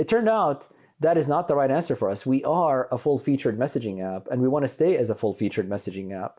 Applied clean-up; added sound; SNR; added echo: none; none; none; none.